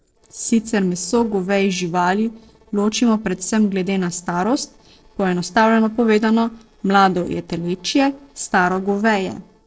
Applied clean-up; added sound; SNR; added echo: neural separator model SepFormer DNS4.